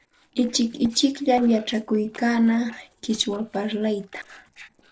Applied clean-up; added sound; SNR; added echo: neural separator model SepFormer DNS4.